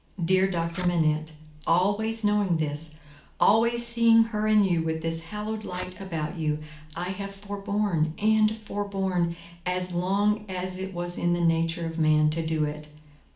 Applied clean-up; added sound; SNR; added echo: none; Fireworks; 18 dB; reverberation time 0.4 s.